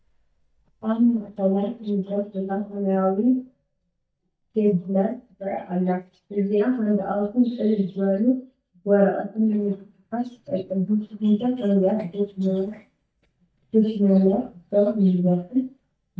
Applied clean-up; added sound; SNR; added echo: neural mask model DeepFilterNet 3.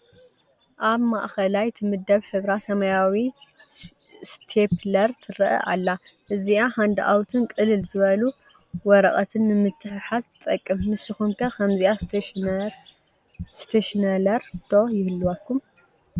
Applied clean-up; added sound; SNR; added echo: none; none; none; none.